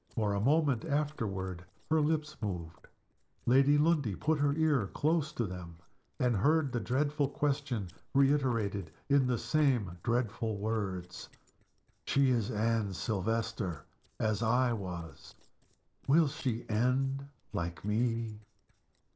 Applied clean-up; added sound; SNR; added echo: neural separator model SepFormer DNS4.